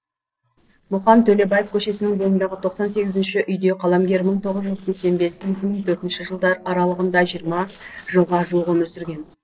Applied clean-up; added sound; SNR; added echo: neural separator model SepFormer DNS4.